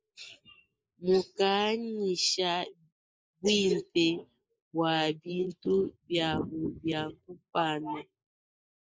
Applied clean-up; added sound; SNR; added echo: neural mask model Resemble Enhance denoiser.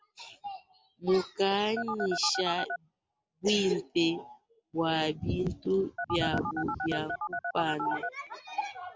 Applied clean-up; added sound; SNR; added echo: none; Telephone; 3 dB; none.